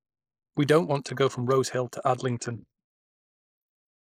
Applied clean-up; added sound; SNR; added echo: neural mask model Resemble Enhance denoiser.